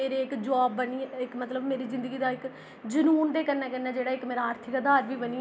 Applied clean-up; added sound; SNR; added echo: none; none; none; none.